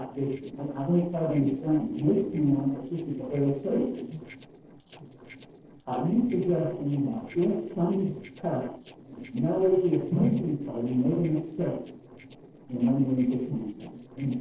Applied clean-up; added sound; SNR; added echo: neural separator model SepFormer DNS4.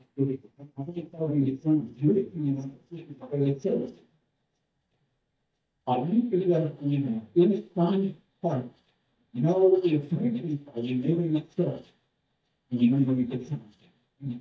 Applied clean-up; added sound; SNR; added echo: neural mask model DeepFilterNet 3.